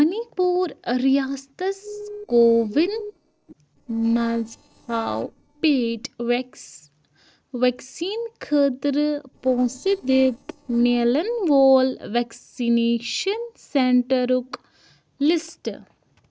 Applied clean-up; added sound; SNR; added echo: neural separator model SepFormer DNS4.